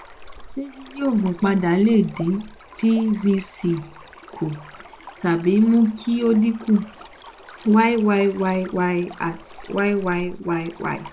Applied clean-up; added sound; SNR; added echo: none; Stream; 20 dB; none.